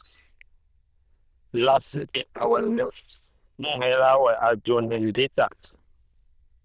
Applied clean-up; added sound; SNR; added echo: neural diffusion model UNIVERSE++.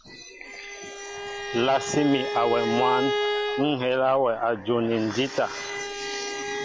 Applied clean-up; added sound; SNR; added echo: none; Bowed string instrument; 5 dB; none.